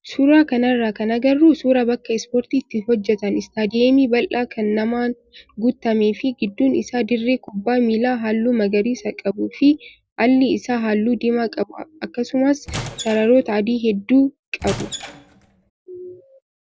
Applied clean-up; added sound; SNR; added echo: none; Squeak / Wood; 13 dB; none.